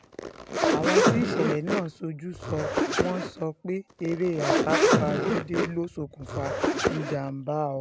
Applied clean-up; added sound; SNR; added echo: none; Zipper (clothing); -4 dB; none.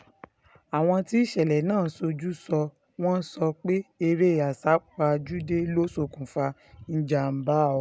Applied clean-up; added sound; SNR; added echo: none; none; none; none.